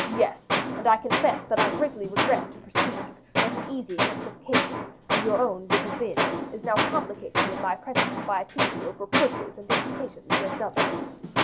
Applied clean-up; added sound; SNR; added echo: none; Tools; -2 dB; none.